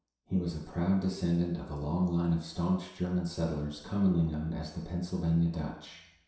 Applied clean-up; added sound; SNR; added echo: none; none; none; reverberation time 0.7 s.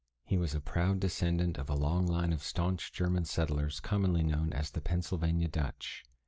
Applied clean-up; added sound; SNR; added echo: none; none; none; none.